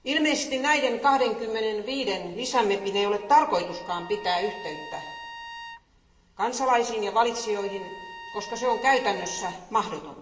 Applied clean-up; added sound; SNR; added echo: none; Trumpet; 16 dB; reverberation time 1.5 s.